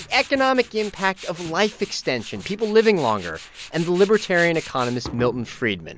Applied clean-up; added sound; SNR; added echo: none; Tools; 17 dB; none.